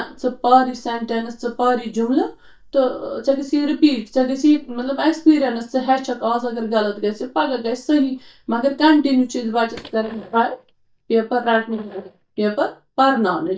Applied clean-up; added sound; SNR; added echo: neural mask model DeepFilterNet 3.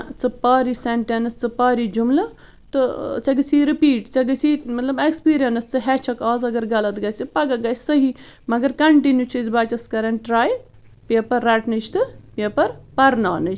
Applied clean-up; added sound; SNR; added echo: none; none; none; none.